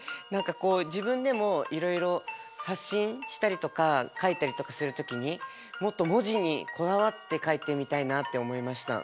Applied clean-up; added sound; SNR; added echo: none; none; none; none.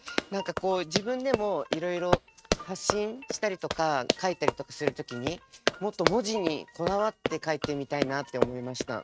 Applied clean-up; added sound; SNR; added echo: neural mask model RNNoise.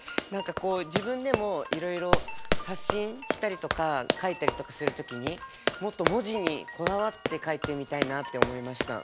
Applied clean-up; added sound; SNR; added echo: none; Run; 0 dB; none.